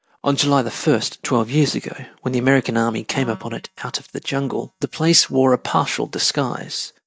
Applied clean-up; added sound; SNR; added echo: neural mask model DeepFilterNet 3.